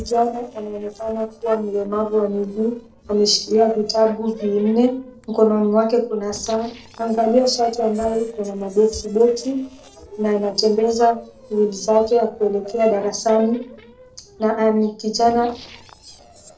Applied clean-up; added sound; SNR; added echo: neural separator model SepFormer DNS4.